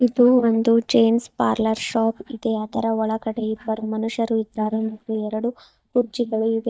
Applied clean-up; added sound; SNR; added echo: neural mask model DeepFilterNet 3.